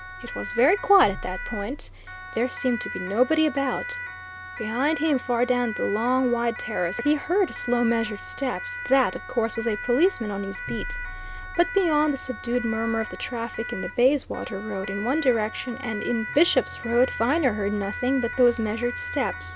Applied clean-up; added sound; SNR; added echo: none; Siren; 11 dB; none.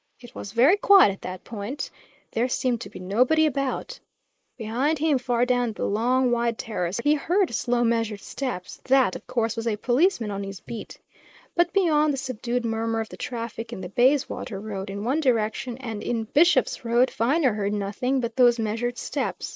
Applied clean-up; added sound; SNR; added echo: neural mask model Resemble Enhance denoiser.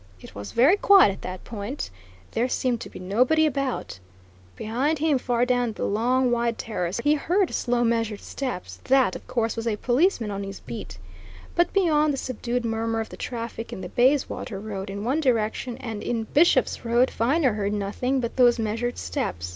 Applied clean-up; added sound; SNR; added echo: none; none; none; none.